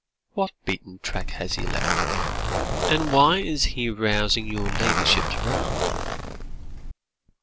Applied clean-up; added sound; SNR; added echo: none; Zipper (clothing); -1 dB; none.